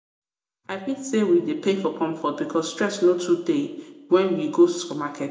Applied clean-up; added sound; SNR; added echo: none; none; none; reverberation time 0.6 s.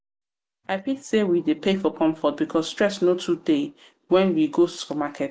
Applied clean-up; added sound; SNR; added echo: none; none; none; none.